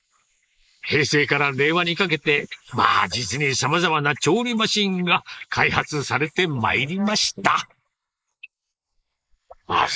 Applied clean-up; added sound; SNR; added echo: neural mask model Resemble Enhance denoiser.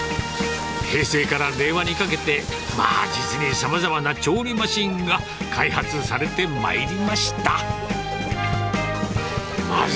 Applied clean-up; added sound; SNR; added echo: none; Wind instrument, woodwind instrument; 12 dB; none.